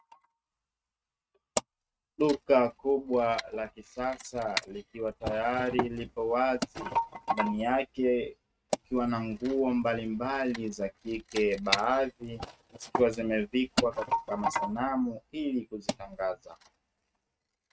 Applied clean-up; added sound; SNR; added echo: neural mask model RNNoise.